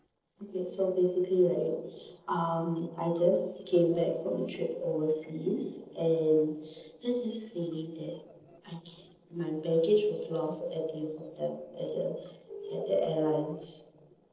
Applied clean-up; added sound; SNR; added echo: neural separator model SepFormer DNS4.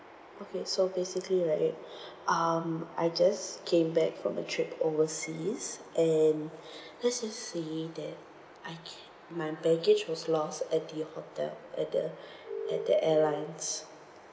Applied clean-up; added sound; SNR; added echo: none; none; none; none.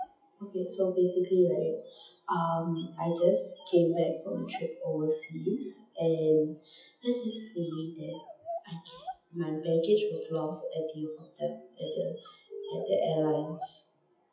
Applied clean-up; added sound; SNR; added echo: classical method WPE with log-MMSE.